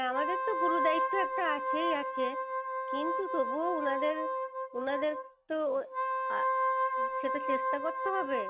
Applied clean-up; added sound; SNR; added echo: none; Wind instrument, woodwind instrument; -2 dB; none.